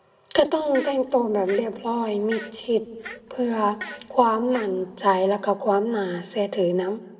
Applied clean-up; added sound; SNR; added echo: none; Fart; 17 dB; reverberation time 1.2 s.